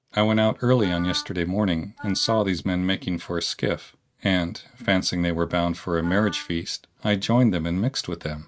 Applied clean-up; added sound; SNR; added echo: neural mask model RNNoise.